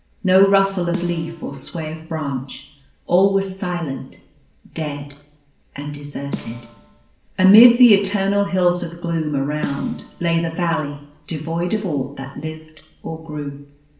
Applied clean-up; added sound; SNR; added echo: none; Snare drum; 16 dB; reverberation time 0.7 s.